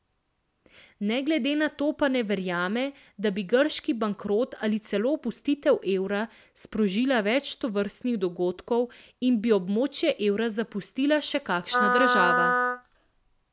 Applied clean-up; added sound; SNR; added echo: none; Wind instrument, woodwind instrument; -1 dB; none.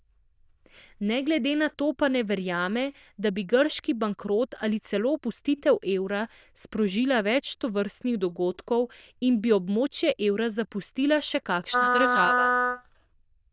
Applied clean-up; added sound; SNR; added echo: neural diffusion model UNIVERSE++.